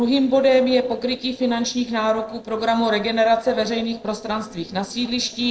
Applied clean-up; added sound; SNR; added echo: neural separator model SepFormer DNS4.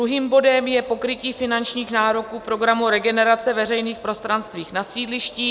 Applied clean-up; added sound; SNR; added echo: none; none; none; none.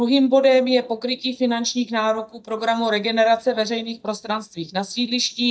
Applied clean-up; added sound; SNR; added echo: neural mask model DeepFilterNet 3.